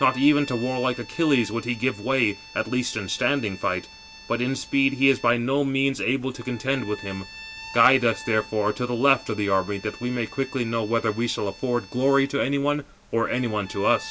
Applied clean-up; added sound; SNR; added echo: none; Bowed string instrument; 19 dB; none.